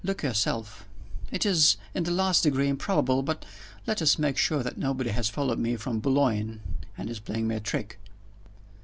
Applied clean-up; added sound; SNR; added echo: none; none; none; none.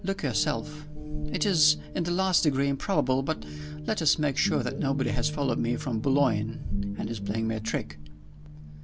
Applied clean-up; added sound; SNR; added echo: none; Guitar; 8 dB; none.